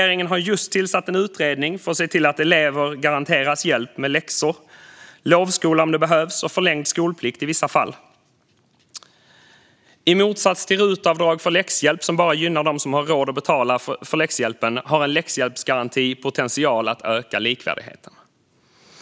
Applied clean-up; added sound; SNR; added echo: none; none; none; none.